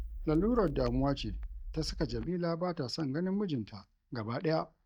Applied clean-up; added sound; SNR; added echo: neural mask model DeepFilterNet 3.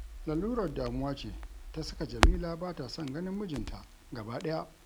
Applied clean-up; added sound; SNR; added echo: none; Crackle; -2 dB; none.